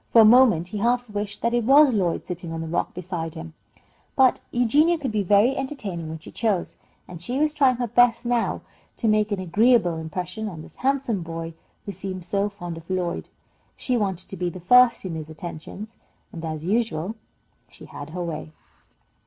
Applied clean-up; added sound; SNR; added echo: none; none; none; none.